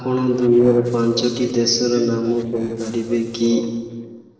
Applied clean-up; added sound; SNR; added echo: neural separator model SepFormer DNS4.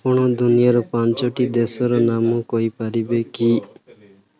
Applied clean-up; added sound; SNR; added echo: none; none; none; none.